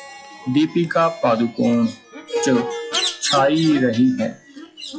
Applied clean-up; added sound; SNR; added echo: classical method log-MMSE.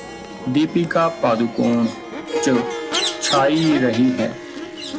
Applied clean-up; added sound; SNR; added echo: none; Crowd / Race car, auto racing / Accelerating, revving, vroom + Harp; 8 dB; none.